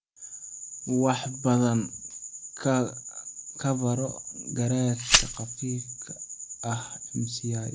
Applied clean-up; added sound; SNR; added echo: none; Glass; 0 dB; none.